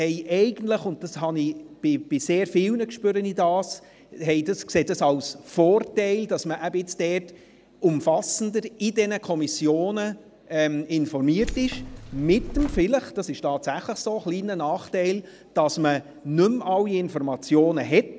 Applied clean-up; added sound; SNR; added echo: none; Keys jangling; 8 dB; none.